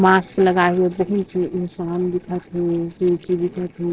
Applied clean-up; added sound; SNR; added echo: neural separator model SepFormer DNS4.